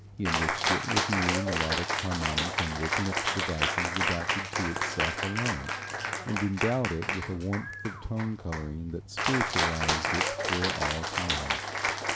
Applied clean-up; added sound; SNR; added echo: none; Cheering; -3 dB; none.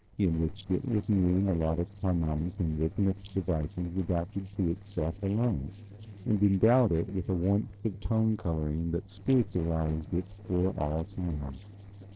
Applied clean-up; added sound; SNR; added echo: neural separator model SepFormer DNS4.